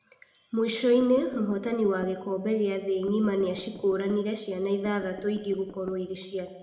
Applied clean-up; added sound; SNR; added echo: none; Knock / Wood; 20 dB; reverberation time 0.5 s.